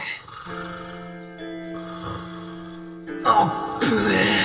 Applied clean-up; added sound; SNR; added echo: none; none; none; reverberation time 0.1 s.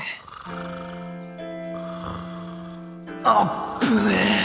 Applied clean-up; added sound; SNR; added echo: none; none; none; none.